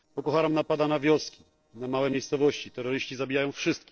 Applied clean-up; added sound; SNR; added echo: neural separator model SepFormer DNS4.